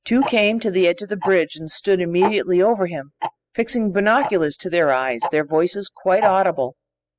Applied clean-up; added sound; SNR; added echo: classical method spectral subtraction.